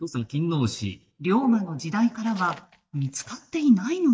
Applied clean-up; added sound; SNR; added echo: neural mask model DeepFilterNet 3.